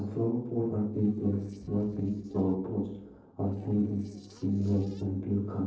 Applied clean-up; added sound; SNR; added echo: neural separator model SepFormer DNS4.